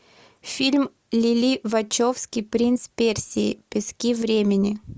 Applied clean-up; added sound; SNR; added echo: none; none; none; none.